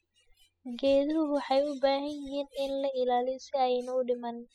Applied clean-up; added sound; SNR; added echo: classical method spectral subtraction.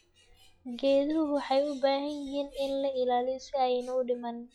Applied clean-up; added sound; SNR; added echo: classical method log-MMSE.